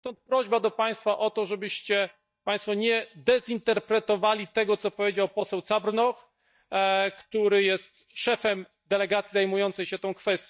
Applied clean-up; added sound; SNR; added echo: neural mask model DeepFilterNet 3.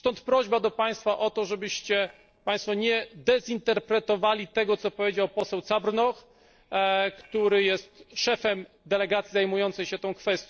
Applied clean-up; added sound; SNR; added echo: neural separator model SepFormer DNS4.